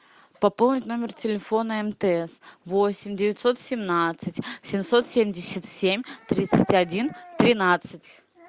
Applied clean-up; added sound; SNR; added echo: none; none; none; none.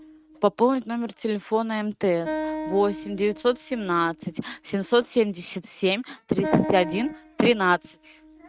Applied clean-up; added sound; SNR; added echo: neural mask model RNNoise.